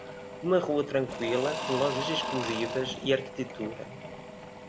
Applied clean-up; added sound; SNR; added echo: none; Engine / Drill / Mechanisms; 6 dB; none.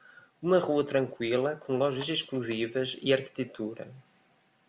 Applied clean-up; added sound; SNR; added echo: none; none; none; none.